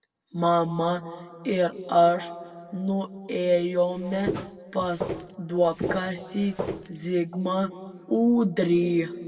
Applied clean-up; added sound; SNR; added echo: neural separator model SepFormer DNS4.